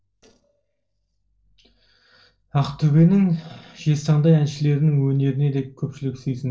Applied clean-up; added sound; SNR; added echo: neural separator model SepFormer DNS4.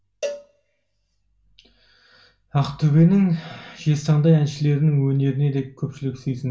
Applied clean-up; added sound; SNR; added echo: none; Cowbell; 16 dB; reverberation time 0.3 s.